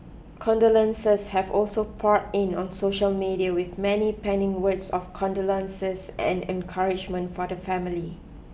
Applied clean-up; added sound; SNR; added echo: none; none; none; none.